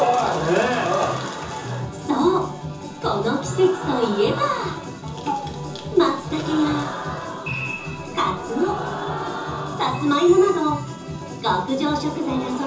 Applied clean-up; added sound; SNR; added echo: none; none; none; reverberation time 0.6 s.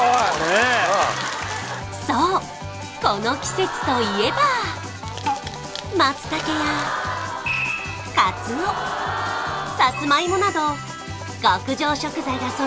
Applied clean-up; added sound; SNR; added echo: none; none; none; none.